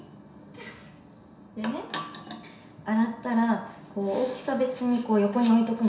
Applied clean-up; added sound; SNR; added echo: none; none; none; reverberation time 0.7 s.